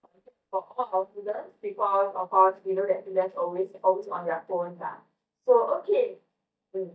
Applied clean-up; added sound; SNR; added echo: neural mask model DeepFilterNet 3.